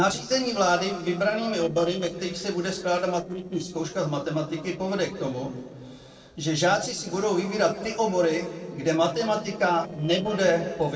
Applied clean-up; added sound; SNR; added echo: neural separator model SepFormer DNS4.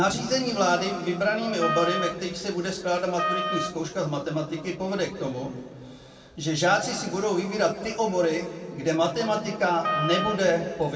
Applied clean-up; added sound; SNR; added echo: none; Wind instrument, woodwind instrument; 4 dB; reverberation time 1.9 s.